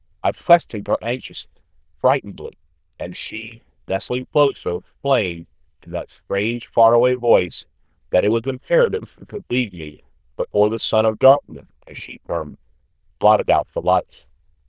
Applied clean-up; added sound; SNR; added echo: neural diffusion model UNIVERSE++.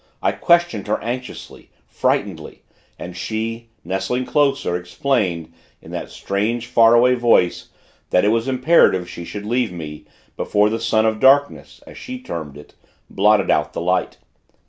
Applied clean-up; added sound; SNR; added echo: none; none; none; none.